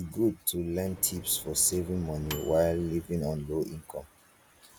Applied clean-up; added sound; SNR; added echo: none; Microwave oven; 16 dB; none.